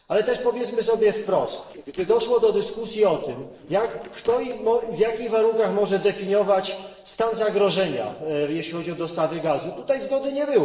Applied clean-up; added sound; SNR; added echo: neural separator model SepFormer DNS4.